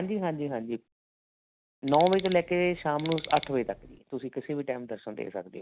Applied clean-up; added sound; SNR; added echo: none; Alarm; -3 dB; none.